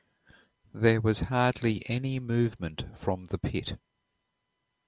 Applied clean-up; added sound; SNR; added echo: none; none; none; none.